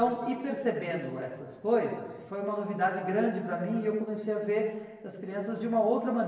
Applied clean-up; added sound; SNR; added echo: none; none; none; reverberation time 1.2 s.